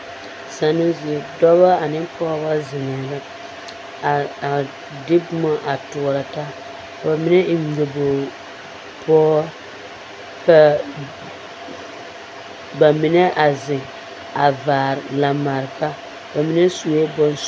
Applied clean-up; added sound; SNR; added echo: none; none; none; none.